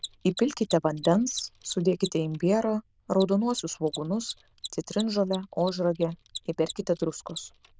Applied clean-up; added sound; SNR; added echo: neural diffusion model UNIVERSE++.